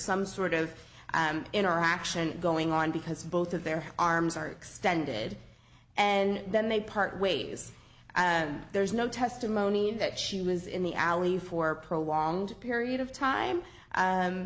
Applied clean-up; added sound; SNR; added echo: none; none; none; none.